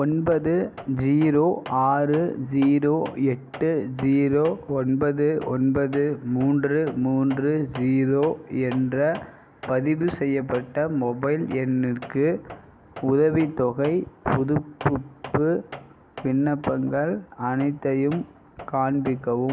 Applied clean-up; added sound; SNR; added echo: none; Tools; 20 dB; none.